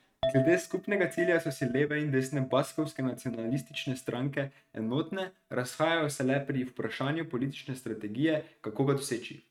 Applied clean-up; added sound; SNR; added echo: neural mask model RNNoise.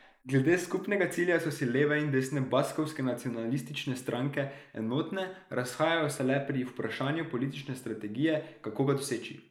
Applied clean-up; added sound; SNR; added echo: neural mask model Resemble Enhance denoiser.